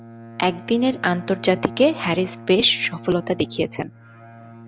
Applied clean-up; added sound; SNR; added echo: none; Bowed string instrument; 16 dB; none.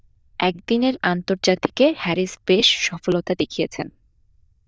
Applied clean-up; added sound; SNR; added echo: neural diffusion model UNIVERSE++.